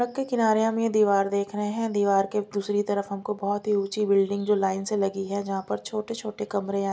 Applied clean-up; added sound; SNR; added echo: none; none; none; none.